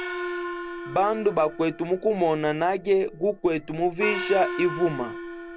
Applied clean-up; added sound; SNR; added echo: none; Gong; 9 dB; none.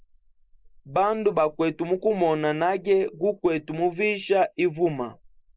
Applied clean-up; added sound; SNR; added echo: neural mask model Resemble Enhance denoiser.